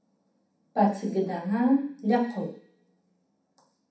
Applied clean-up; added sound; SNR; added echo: none; none; none; reverberation time 0.7 s.